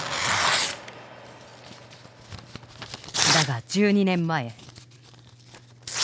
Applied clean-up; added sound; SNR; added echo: none; Tearing; 1 dB; none.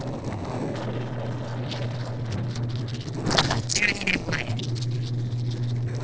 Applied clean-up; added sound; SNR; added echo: neural separator model SepFormer DNS4.